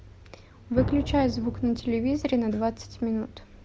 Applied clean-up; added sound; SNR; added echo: none; Drum; 9 dB; none.